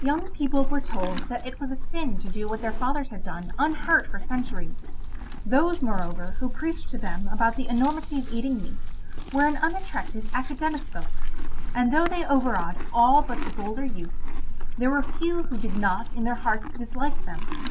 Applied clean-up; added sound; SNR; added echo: none; Livestock, farm animals, working animals; -5 dB; none.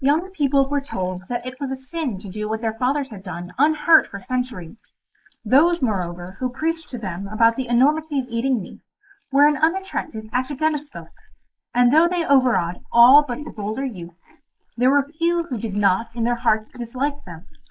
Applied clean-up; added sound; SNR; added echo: neural mask model Resemble Enhance denoiser.